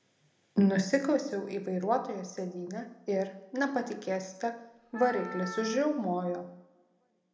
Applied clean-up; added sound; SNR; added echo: none; Wind instrument, woodwind instrument; 11 dB; reverberation time 0.7 s.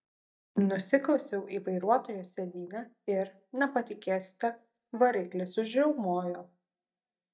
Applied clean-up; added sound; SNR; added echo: neural mask model DeepFilterNet 3.